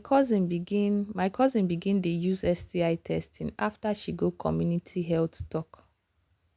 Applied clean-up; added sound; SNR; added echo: none; none; none; none.